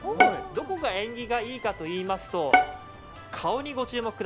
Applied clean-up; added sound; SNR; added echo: none; Bowed string instrument; -2 dB; none.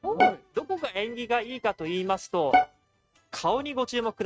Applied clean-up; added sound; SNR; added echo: neural mask model RNNoise.